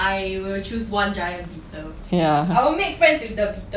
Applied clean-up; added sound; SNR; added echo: none; none; none; none.